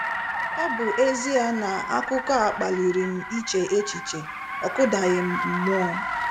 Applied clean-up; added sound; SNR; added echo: none; Car; 5 dB; none.